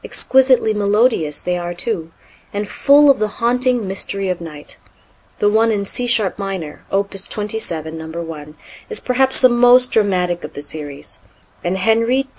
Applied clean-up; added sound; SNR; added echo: none; none; none; none.